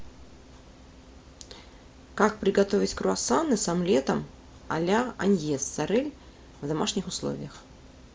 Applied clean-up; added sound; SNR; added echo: none; none; none; none.